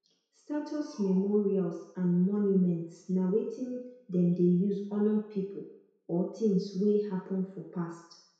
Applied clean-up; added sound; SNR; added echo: none; none; none; reverberation time 0.7 s.